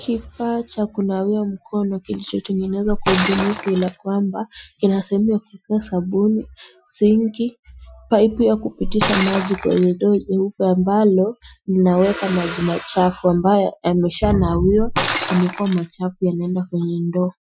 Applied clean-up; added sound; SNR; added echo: classical method Wiener filter.